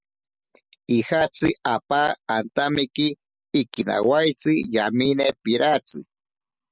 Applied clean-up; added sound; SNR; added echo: none; none; none; none.